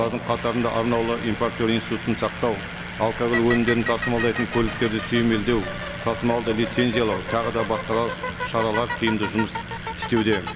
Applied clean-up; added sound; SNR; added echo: none; Bicycle; 6 dB; none.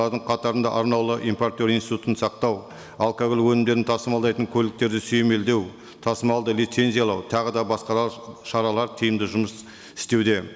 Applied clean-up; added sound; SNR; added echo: none; none; none; none.